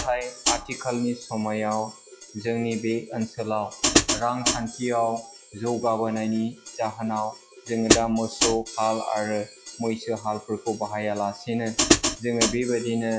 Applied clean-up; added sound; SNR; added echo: classical method log-MMSE.